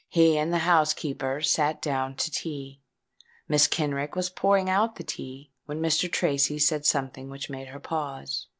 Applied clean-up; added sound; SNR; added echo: none; none; none; none.